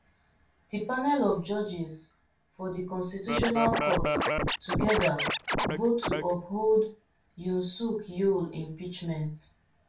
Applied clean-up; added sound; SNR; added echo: none; Scratching (performance technique); -1 dB; reverberation time 0.3 s.